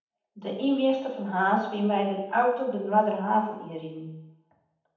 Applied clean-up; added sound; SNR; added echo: none; none; none; reverberation time 0.8 s.